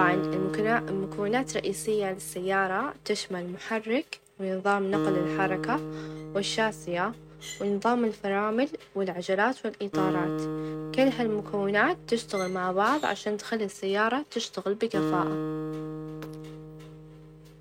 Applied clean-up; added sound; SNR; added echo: none; Acoustic guitar; 7 dB; none.